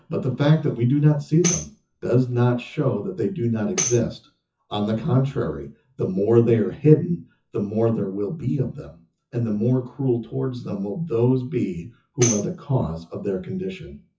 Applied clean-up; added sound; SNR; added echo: classical method WPE with log-MMSE.